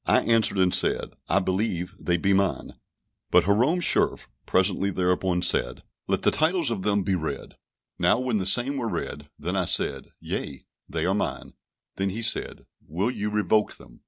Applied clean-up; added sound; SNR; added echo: none; none; none; none.